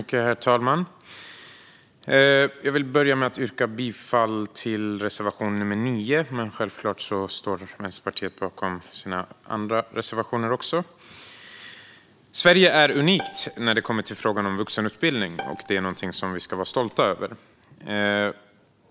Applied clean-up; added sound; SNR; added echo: none; Bowed string instrument; 17 dB; none.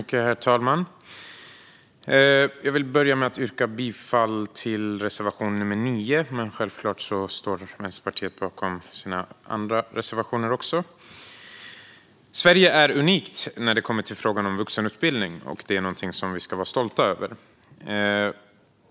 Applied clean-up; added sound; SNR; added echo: none; none; none; none.